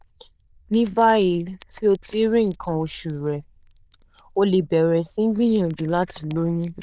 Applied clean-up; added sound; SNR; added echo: neural diffusion model UNIVERSE++.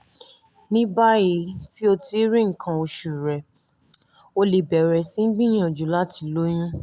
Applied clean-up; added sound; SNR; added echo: none; none; none; none.